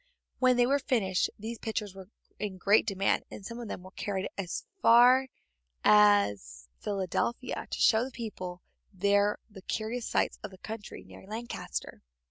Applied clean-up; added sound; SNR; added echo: none; none; none; none.